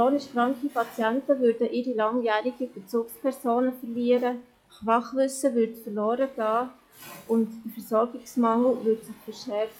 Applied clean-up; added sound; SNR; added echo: classical method log-MMSE.